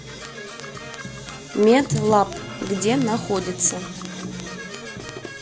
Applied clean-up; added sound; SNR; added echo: none; Brass instrument / Percussion + Microwave oven; 8 dB; none.